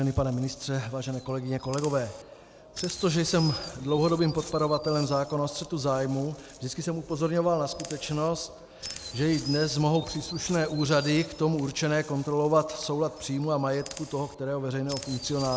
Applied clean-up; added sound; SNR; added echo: none; Chirp, tweet; 15 dB; none.